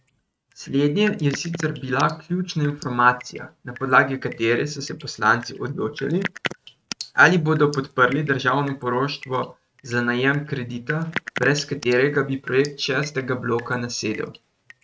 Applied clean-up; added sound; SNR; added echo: neural mask model RNNoise.